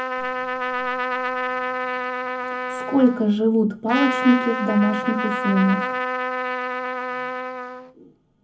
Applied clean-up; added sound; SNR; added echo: none; Trumpet; 3 dB; reverberation time 0.3 s.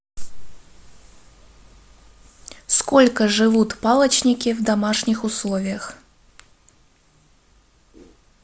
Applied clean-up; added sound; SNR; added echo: none; none; none; none.